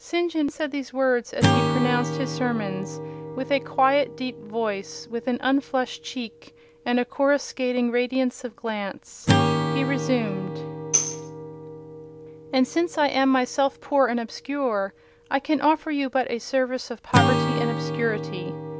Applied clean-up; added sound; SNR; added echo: none; Acoustic guitar / Strum + Tambourine; 4 dB; none.